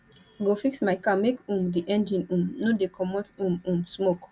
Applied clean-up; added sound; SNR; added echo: none; none; none; none.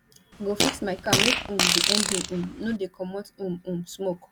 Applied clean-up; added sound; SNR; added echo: none; Fart; -5 dB; none.